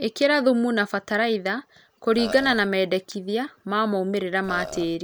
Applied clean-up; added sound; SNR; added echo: none; Burping, eructation; 11 dB; none.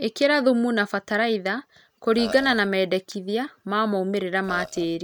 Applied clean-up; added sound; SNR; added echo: neural mask model RNNoise.